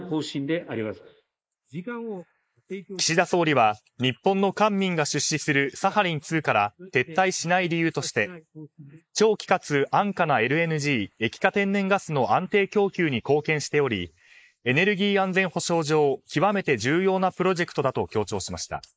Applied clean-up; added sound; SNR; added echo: neural mask model Resemble Enhance denoiser.